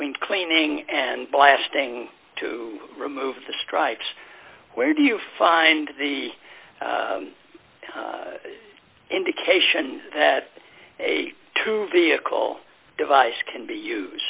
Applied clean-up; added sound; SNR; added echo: none; none; none; none.